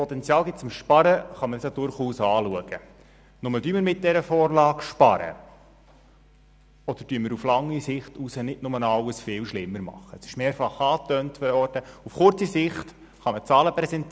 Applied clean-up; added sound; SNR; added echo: none; none; none; none.